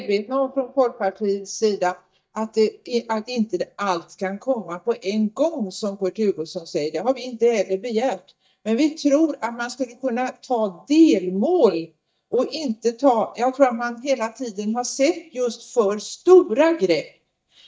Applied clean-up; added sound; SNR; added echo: neural mask model DeepFilterNet 3.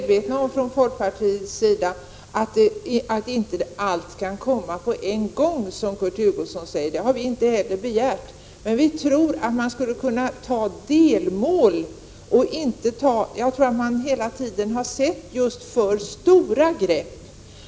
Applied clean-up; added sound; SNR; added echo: none; none; none; none.